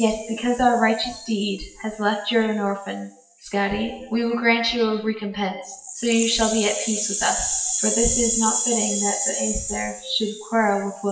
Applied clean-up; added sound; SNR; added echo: classical method WPE with log-MMSE.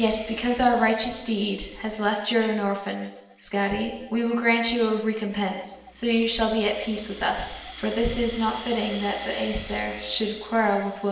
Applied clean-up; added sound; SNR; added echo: none; Rattle (instrument); 0 dB; reverberation time 1.0 s.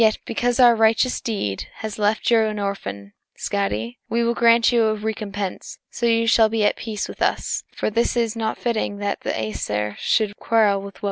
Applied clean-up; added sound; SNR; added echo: none; none; none; none.